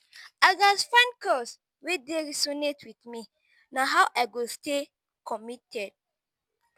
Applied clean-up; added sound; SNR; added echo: none; none; none; none.